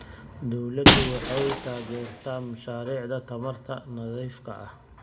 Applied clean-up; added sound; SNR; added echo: none; Shatter; -5 dB; reverberation time 0.6 s.